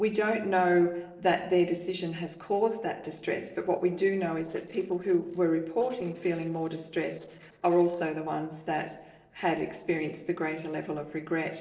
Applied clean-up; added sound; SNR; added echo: neural separator model SepFormer DNS4.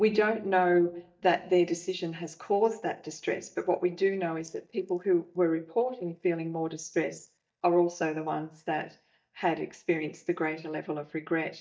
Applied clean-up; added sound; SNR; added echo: neural mask model DeepFilterNet 3.